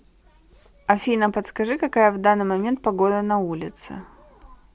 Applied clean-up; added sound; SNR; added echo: none; none; none; none.